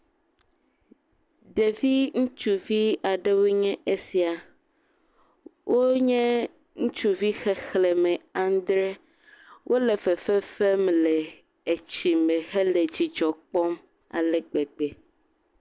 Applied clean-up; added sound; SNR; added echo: none; none; none; none.